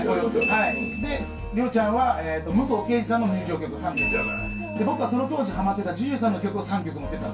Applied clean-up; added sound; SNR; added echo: none; Glockenspiel; 10 dB; reverberation time 0.2 s.